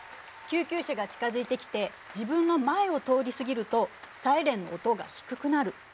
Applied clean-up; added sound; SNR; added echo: none; Applause; 19 dB; none.